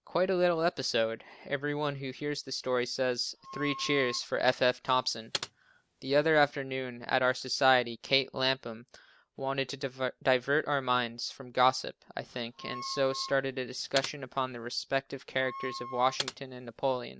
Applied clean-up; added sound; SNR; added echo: none; Wind instrument, woodwind instrument + Computer keyboard; 12 dB; none.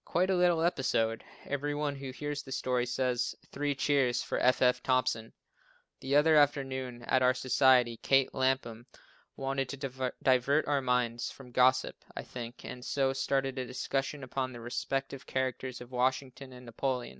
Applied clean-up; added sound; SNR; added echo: none; none; none; none.